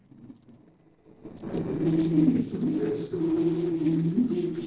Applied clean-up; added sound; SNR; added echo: neural separator model SepFormer DNS4.